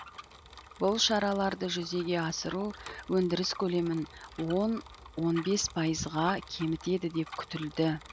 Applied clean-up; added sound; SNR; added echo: none; Bicycle; 17 dB; none.